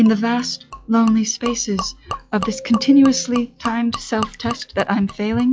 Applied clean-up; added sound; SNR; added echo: classical method log-MMSE.